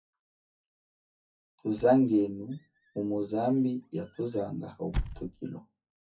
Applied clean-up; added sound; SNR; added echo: classical method WPE with log-MMSE.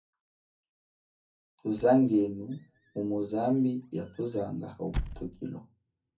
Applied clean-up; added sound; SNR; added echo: none; Squeak / Slam / Wood; 11 dB; reverberation time 0.3 s.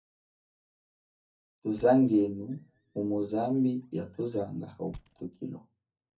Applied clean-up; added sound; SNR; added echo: neural mask model DeepFilterNet 3.